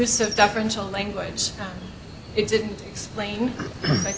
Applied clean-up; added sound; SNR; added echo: none; Chirp, tweet; 12 dB; none.